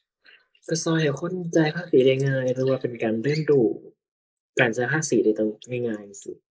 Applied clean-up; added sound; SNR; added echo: neural mask model Resemble Enhance denoiser.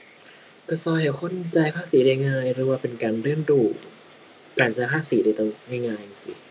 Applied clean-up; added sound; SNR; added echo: none; none; none; none.